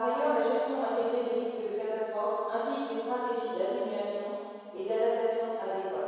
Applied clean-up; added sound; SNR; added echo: none; none; none; reverberation time 2.2 s.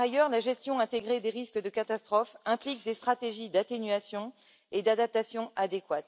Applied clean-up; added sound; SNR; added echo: none; none; none; none.